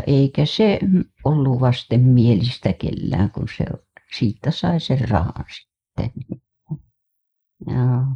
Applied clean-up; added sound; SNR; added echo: neural mask model Resemble Enhance denoiser.